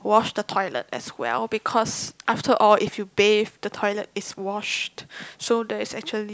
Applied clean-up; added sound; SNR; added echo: none; none; none; none.